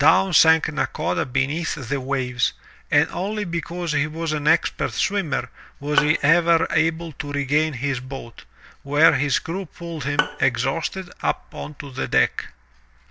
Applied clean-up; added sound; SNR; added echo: neural separator model SepFormer DNS4.